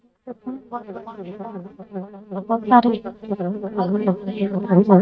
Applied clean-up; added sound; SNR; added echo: neural mask model DeepFilterNet 3.